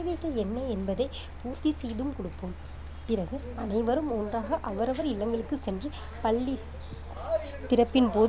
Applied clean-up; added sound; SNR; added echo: none; Mechanical fan; 11 dB; none.